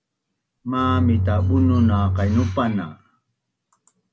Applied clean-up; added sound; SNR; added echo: none; Bowed string instrument; -3 dB; none.